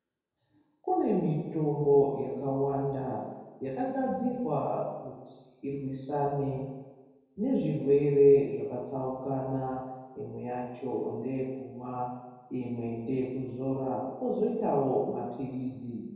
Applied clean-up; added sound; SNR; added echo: none; none; none; reverberation time 1.2 s.